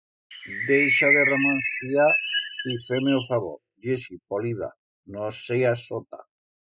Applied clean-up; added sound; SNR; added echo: classical method spectral subtraction.